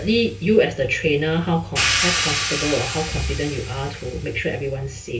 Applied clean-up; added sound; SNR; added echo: none; Hi-hat; 5 dB; reverberation time 0.2 s.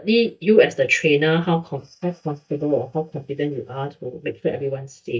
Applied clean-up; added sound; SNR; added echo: neural mask model DeepFilterNet 3.